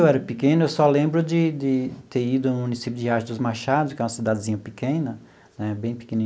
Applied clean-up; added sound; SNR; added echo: none; none; none; none.